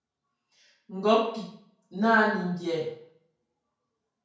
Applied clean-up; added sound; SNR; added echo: none; none; none; reverberation time 0.5 s.